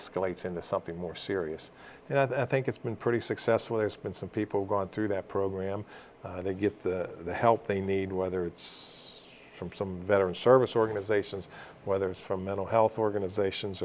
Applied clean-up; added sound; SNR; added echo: none; none; none; none.